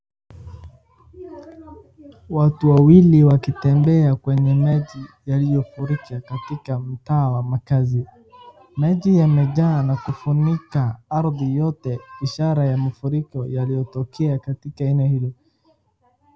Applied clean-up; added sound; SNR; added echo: none; none; none; none.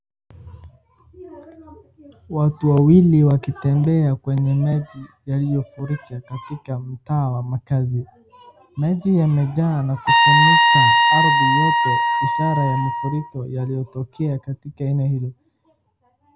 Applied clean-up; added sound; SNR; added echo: none; Trumpet; -4 dB; none.